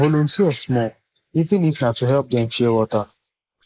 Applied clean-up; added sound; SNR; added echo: neural mask model Resemble Enhance denoiser.